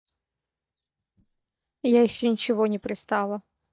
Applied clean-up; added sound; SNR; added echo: neural mask model DeepFilterNet 3.